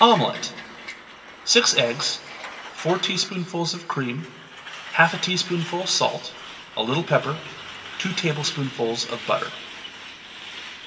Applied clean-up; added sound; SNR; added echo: none; Truck; 13 dB; reverberation time 1.3 s.